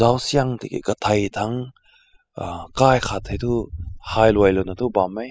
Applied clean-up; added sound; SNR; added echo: classical method spectral subtraction.